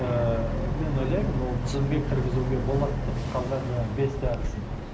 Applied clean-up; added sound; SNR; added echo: none; Boat, Water vehicle; 0 dB; reverberation time 0.5 s.